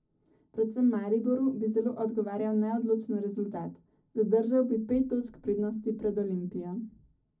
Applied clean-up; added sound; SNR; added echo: none; none; none; reverberation time 0.4 s.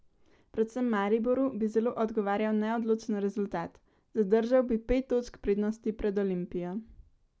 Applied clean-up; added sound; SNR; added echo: none; none; none; none.